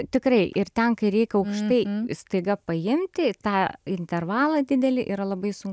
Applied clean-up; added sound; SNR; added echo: none; none; none; none.